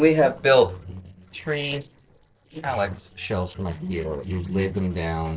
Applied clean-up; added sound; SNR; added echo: neural separator model SepFormer DNS4.